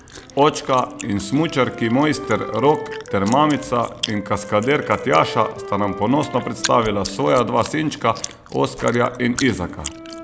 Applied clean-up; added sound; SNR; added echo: none; Wind instrument, woodwind instrument + Chewing, mastication; 12 dB; none.